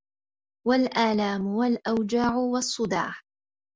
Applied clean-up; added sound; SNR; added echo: none; none; none; none.